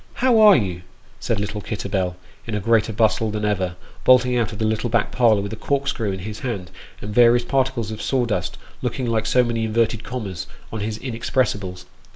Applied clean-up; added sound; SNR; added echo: none; none; none; none.